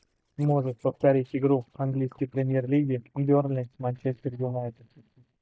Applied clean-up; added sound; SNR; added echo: neural mask model DeepFilterNet 3.